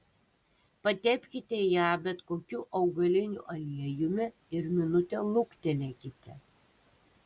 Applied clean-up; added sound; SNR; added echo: none; none; none; none.